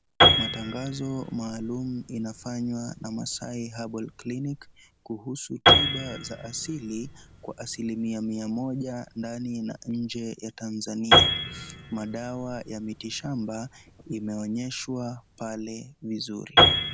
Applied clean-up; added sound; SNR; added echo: none; Piano; -5 dB; none.